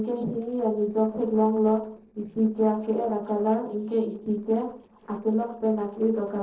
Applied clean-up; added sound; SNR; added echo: neural separator model SepFormer DNS4.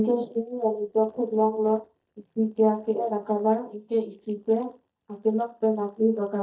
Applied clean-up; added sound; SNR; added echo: neural mask model DeepFilterNet 3.